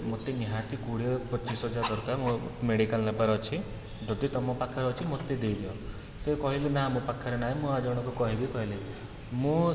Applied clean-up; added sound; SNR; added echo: none; none; none; none.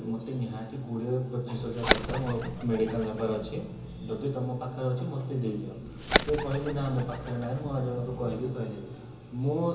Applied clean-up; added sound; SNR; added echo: none; Bird; 2 dB; reverberation time 0.7 s.